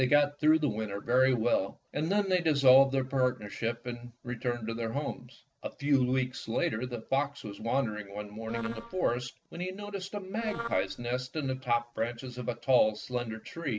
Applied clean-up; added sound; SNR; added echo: neural separator model SepFormer DNS4.